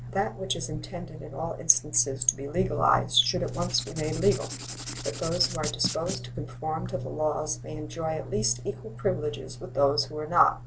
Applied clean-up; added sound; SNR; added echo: none; Writing; 10 dB; none.